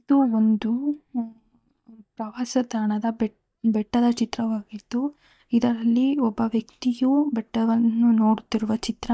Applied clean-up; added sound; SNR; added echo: neural mask model DeepFilterNet 3.